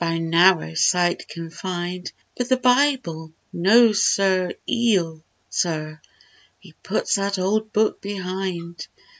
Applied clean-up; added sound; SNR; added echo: none; none; none; none.